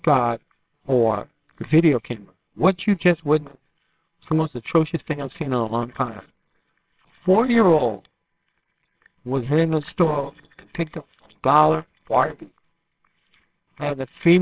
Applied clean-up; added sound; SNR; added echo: neural separator model SepFormer WHAMR!.